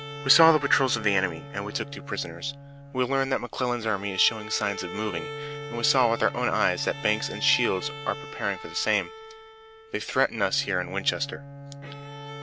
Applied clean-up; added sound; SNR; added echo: none; Bowed string instrument + Bowed string instrument; 12 dB; none.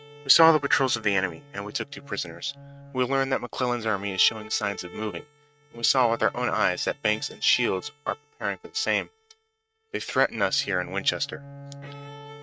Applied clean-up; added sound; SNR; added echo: neural mask model RNNoise.